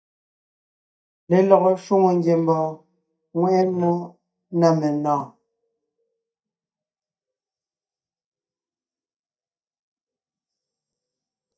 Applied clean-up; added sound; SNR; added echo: neural mask model DeepFilterNet 3.